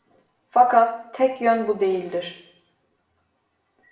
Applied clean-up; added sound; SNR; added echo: none; none; none; reverberation time 0.6 s.